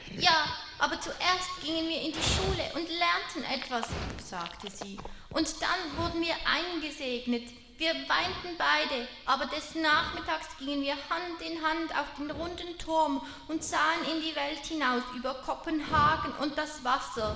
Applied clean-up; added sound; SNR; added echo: none; Dog; 12 dB; reverberation time 1.7 s.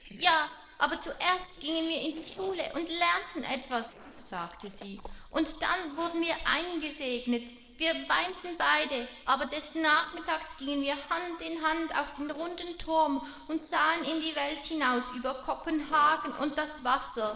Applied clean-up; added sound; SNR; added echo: neural separator model SepFormer DNS4.